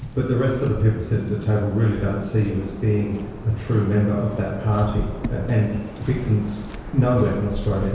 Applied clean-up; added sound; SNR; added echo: none; Waves, surf; 11 dB; reverberation time 1.2 s.